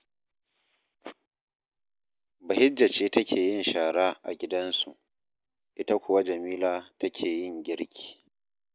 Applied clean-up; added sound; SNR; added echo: none; none; none; none.